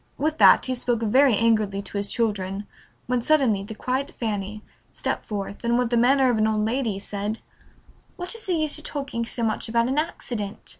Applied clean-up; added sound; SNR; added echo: none; none; none; none.